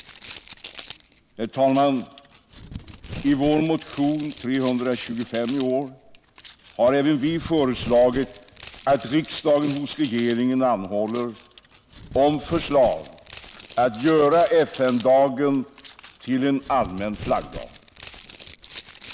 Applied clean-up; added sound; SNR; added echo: none; Crumpling, crinkling; 14 dB; none.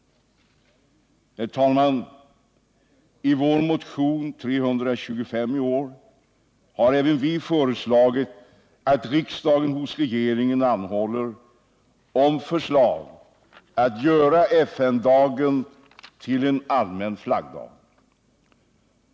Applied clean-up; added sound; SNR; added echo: none; none; none; none.